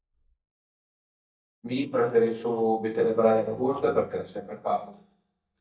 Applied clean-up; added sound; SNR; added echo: neural mask model DeepFilterNet 3.